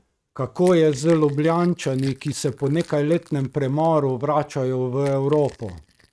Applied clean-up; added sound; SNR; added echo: neural mask model RNNoise.